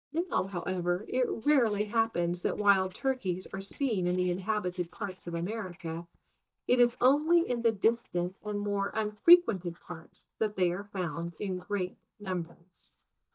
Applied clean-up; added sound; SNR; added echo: neural mask model DeepFilterNet 3.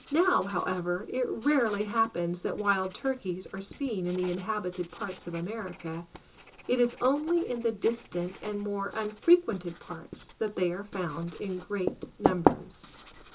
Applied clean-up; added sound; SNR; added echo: none; Writing; 8 dB; reverberation time 0.2 s.